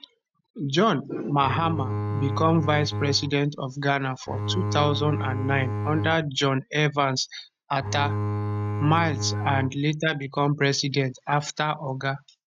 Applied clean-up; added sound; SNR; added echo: neural mask model RNNoise.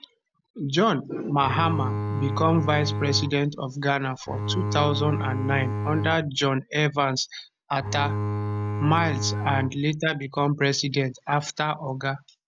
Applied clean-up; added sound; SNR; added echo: none; Bowed string instrument; 3 dB; none.